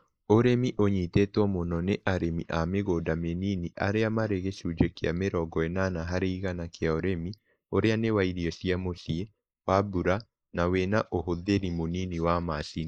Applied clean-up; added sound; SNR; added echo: neural mask model Resemble Enhance denoiser.